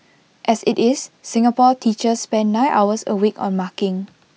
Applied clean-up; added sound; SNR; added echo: none; none; none; none.